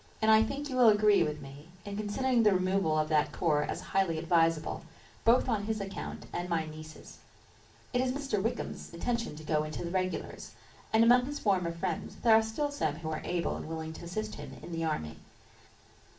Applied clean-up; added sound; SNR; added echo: none; none; none; reverberation time 0.3 s.